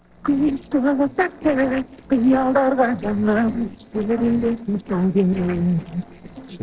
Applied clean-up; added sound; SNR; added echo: neural separator model SepFormer DNS4.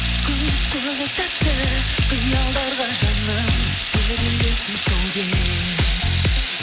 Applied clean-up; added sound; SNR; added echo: none; Water tap, faucet / Liquid; 6 dB; none.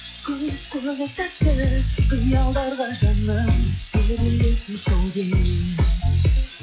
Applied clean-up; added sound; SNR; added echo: classical method log-MMSE.